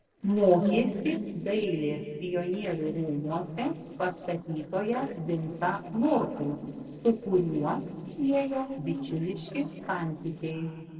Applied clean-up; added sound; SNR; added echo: neural separator model SepFormer DNS4.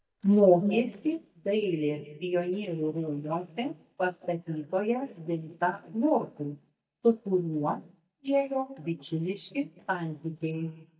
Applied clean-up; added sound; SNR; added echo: neural mask model DeepFilterNet 3.